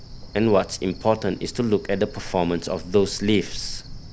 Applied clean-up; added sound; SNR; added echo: none; Cricket; 13 dB; none.